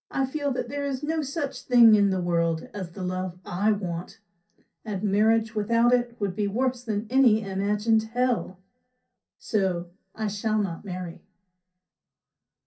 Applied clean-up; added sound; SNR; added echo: none; none; none; reverberation time 0.3 s.